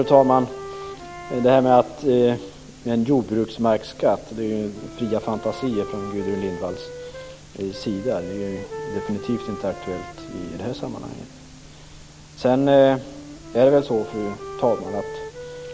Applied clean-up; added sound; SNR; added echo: none; Wind instrument, woodwind instrument; 14 dB; none.